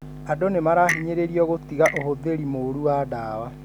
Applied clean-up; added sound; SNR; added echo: none; Clock; 9 dB; none.